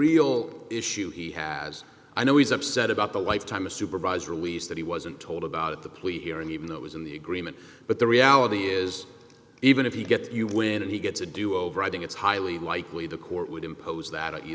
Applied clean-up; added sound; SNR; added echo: none; none; none; none.